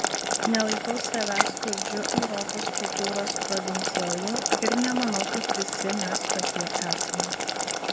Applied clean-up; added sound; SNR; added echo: none; Boiling; -4 dB; none.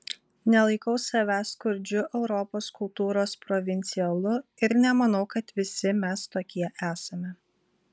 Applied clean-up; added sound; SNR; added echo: none; none; none; none.